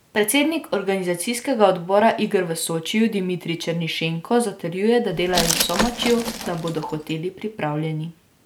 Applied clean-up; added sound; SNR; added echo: none; Glass; 6 dB; none.